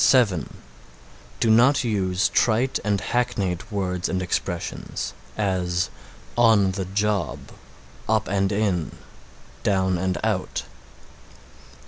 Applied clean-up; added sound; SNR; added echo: none; none; none; none.